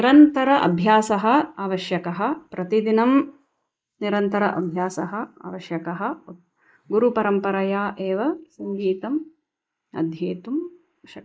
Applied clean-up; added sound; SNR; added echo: neural mask model Resemble Enhance denoiser.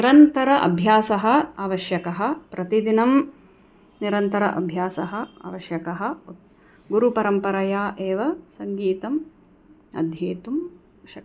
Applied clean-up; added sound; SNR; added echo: none; none; none; none.